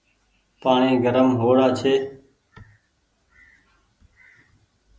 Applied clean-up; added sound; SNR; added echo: none; none; none; none.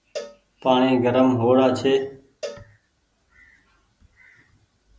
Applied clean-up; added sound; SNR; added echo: none; Cowbell; 19 dB; none.